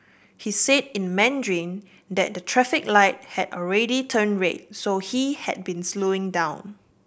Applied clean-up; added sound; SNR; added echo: none; none; none; none.